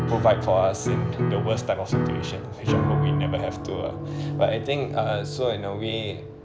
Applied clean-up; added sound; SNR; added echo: none; Piano; 0 dB; none.